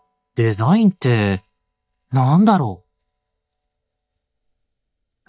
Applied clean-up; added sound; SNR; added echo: neural mask model DeepFilterNet 3.